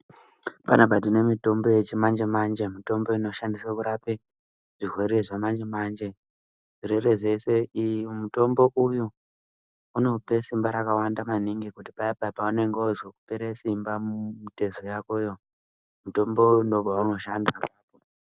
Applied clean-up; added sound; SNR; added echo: none; none; none; none.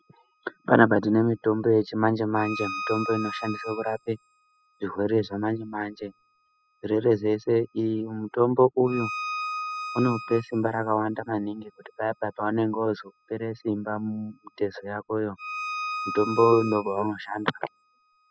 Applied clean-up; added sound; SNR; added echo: classical method spectral subtraction.